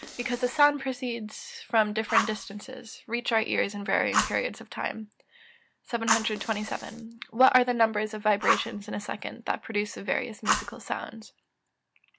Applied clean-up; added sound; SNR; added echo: none; Fire; 7 dB; none.